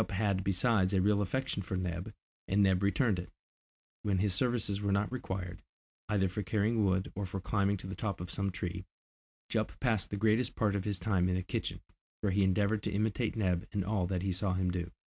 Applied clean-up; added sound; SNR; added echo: none; none; none; none.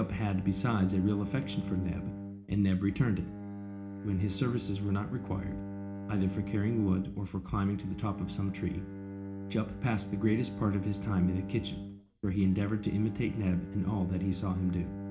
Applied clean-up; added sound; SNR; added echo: none; Bowed string instrument; 9 dB; reverberation time 0.4 s.